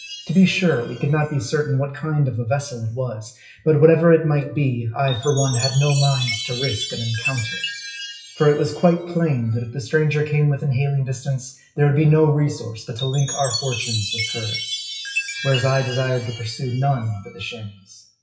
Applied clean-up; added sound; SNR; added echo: classical method WPE with log-MMSE.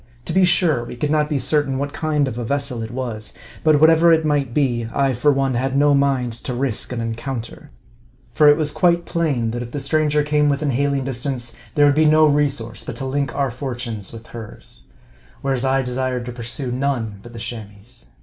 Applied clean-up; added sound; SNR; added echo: none; none; none; none.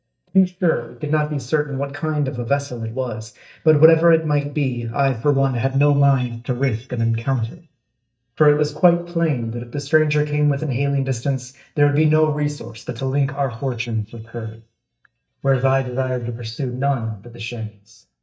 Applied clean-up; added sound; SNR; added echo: neural mask model DeepFilterNet 3.